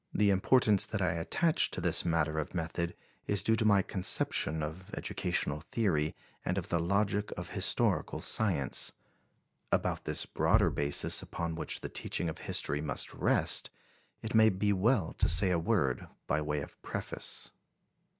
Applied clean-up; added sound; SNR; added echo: none; Bass drum; 6 dB; none.